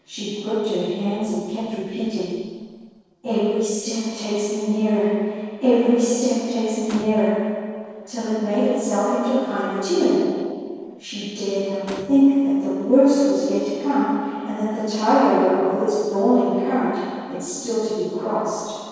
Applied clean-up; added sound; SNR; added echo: neural separator model SepFormer DNS4.